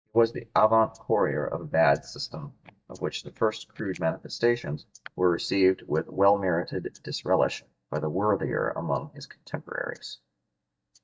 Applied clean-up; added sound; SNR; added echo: neural mask model DeepFilterNet 3.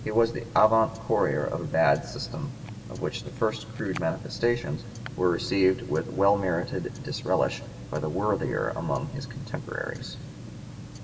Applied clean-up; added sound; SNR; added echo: none; Tick-tock; 12 dB; reverberation time 1.2 s.